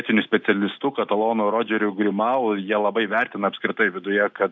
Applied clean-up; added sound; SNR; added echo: none; none; none; none.